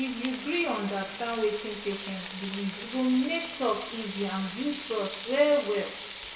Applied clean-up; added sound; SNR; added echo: none; Frying (food); 6 dB; reverberation time 0.9 s.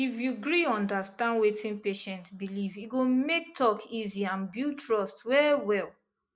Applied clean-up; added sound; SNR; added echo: none; none; none; none.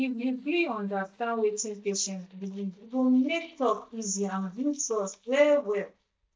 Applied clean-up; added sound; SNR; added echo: neural mask model DeepFilterNet 3.